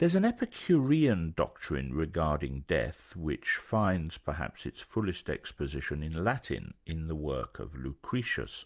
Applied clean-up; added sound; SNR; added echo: none; none; none; none.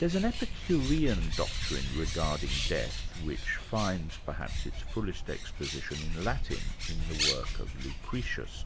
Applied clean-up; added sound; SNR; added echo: none; Bird; -1 dB; none.